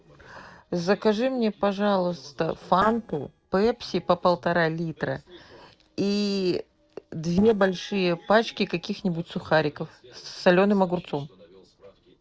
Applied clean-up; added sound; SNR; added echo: neural separator model SepFormer DNS4.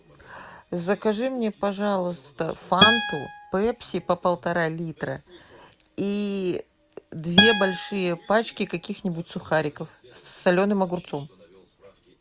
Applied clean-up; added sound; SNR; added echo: none; Acoustic guitar; -2 dB; none.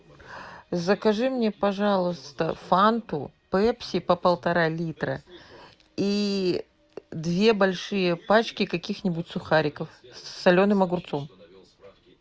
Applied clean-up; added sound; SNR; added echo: none; none; none; none.